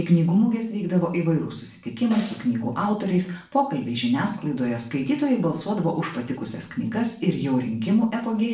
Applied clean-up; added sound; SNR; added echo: neural separator model SepFormer DNS4.